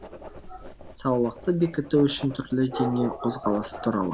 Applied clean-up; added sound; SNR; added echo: none; Writing; 17 dB; none.